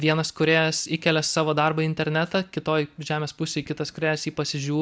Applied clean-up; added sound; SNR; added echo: none; none; none; none.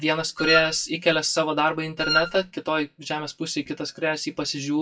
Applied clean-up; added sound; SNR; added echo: classical method WPE with log-MMSE.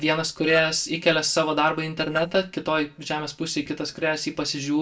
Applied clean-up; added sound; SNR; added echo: neural separator model SepFormer DNS4.